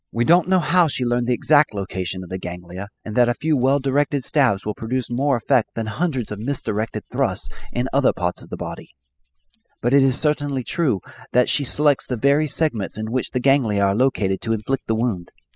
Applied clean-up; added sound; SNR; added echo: classical method spectral subtraction.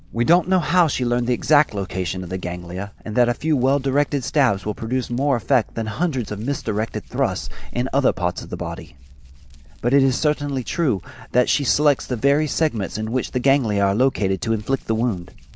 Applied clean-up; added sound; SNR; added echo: none; Hands; 15 dB; none.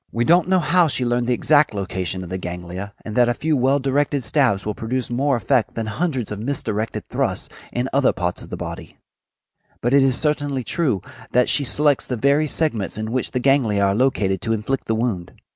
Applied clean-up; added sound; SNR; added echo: none; none; none; none.